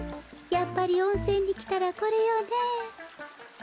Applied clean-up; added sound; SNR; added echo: none; none; none; none.